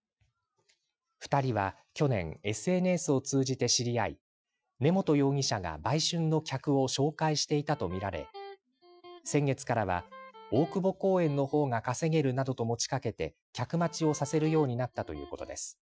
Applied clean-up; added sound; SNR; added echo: classical method Wiener filter.